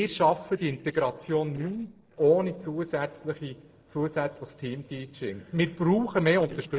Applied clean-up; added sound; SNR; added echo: neural separator model SepFormer DNS4.